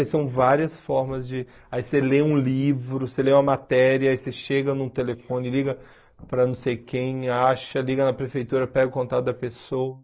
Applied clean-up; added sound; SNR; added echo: neural mask model Resemble Enhance denoiser.